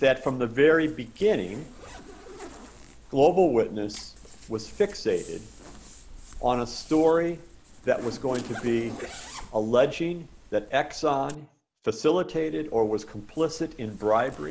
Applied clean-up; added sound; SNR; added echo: none; Zipper (clothing); 18 dB; none.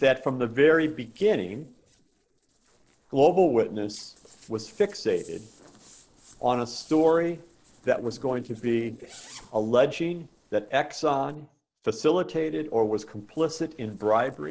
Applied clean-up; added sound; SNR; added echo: neural separator model SepFormer DNS4.